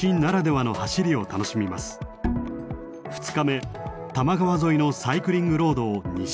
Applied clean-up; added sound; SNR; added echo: none; Bowed string instrument; 8 dB; none.